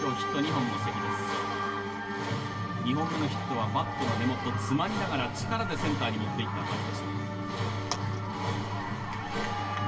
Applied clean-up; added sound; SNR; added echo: none; Breathing; 16 dB; reverberation time 2.0 s.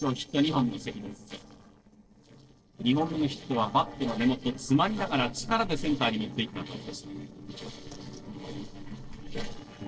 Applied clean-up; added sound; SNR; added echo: neural separator model SepFormer DNS4.